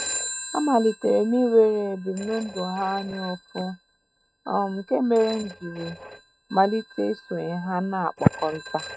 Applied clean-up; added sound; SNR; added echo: neural mask model RNNoise.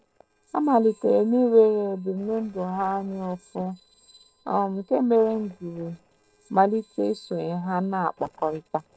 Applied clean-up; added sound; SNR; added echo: neural separator model SepFormer DNS4.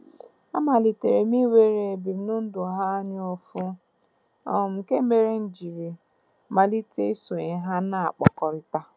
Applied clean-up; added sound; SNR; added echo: none; none; none; none.